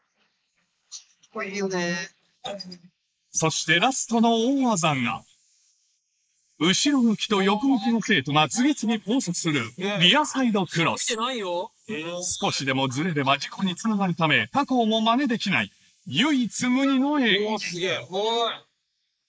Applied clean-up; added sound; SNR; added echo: neural mask model Resemble Enhance denoiser.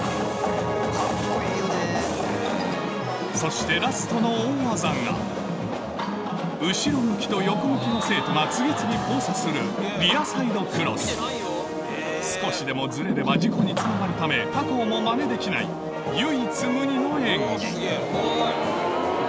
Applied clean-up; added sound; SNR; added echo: none; none; none; none.